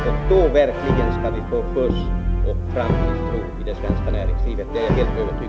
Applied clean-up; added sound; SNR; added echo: none; Brass instrument; -3 dB; none.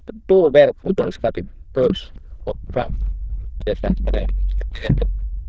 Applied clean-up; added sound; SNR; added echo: neural diffusion model UNIVERSE++.